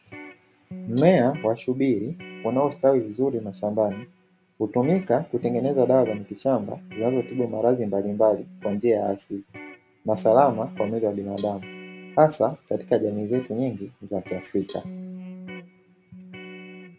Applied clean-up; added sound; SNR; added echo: none; Cowbell + Electric guitar; 17 dB; none.